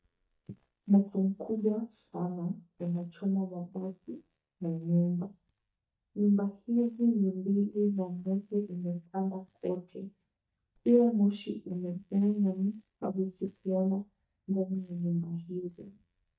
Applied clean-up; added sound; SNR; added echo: neural mask model DeepFilterNet 3.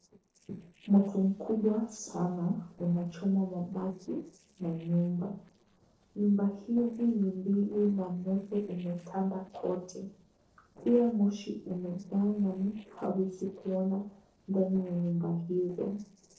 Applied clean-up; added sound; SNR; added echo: neural separator model SepFormer DNS4.